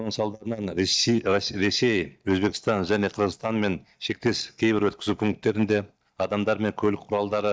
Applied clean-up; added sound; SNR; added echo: neural mask model DeepFilterNet 3.